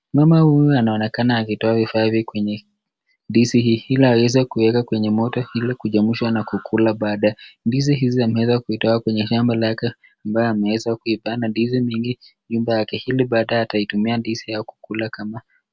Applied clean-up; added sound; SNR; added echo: none; none; none; none.